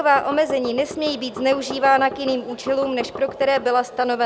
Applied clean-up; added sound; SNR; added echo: none; Knock; 14 dB; none.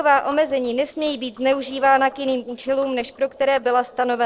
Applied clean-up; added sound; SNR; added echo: neural separator model SepFormer DNS4.